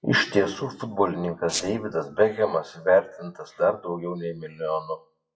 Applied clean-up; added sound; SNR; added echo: classical method WPE with log-MMSE.